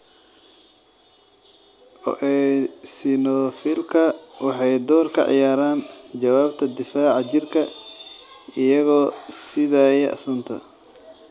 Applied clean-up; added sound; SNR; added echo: none; none; none; none.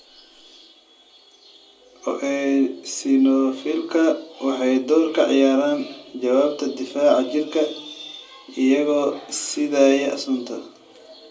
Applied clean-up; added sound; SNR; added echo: none; none; none; reverberation time 0.2 s.